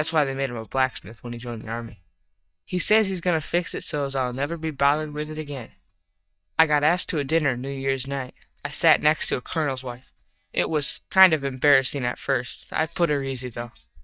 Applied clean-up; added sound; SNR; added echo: neural mask model DeepFilterNet 3.